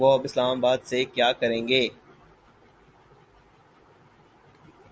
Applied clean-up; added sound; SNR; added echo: none; none; none; none.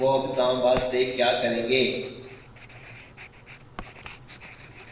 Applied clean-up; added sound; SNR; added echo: none; Writing; 15 dB; reverberation time 0.9 s.